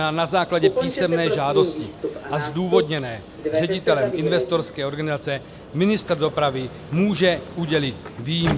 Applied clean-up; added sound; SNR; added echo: none; Subway, metro, underground; 4 dB; none.